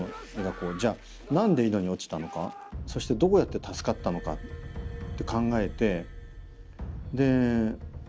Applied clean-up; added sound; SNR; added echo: none; Glass; 19 dB; none.